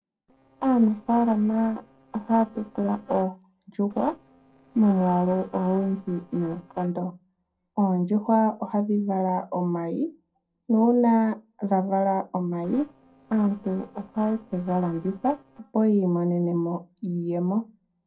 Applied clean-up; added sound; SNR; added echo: neural separator model SepFormer DNS4.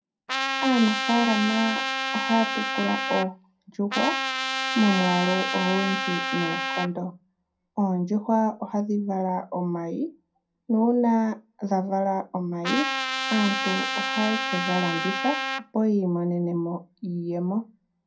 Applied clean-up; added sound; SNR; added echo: none; Trumpet; 2 dB; reverberation time 0.2 s.